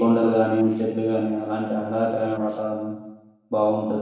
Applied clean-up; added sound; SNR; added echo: neural separator model SepFormer DNS4.